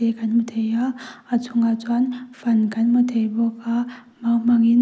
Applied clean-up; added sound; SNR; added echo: none; none; none; none.